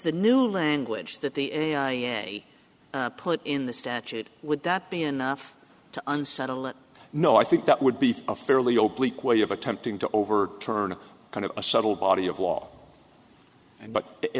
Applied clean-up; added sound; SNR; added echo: none; none; none; none.